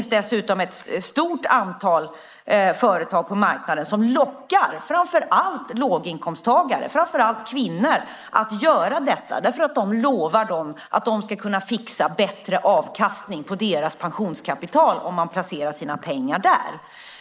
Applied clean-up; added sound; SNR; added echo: neural mask model Resemble Enhance denoiser.